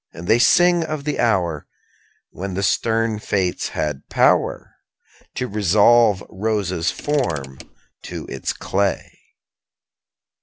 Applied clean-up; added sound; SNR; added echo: none; Mechanisms / Car; 17 dB; none.